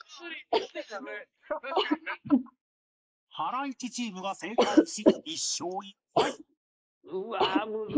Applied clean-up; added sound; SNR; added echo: neural mask model Resemble Enhance denoiser.